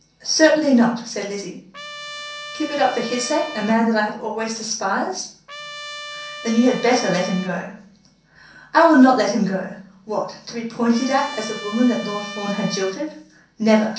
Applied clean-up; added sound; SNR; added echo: none; Trumpet; 14 dB; reverberation time 0.6 s.